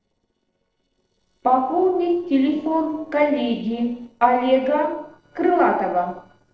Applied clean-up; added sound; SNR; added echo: neural separator model SepFormer DNS4.